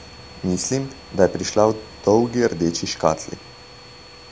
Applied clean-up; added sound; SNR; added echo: none; Engine + Domestic sounds, home sounds; 19 dB; none.